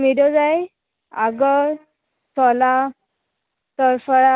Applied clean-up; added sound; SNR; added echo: none; none; none; none.